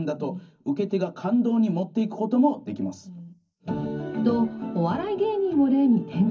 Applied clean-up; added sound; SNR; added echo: none; none; none; reverberation time 0.4 s.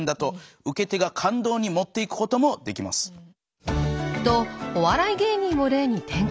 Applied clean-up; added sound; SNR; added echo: none; none; none; none.